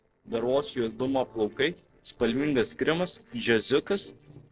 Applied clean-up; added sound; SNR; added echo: neural separator model SepFormer DNS4.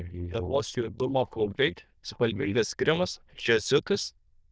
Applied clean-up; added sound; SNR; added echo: neural diffusion model UNIVERSE++.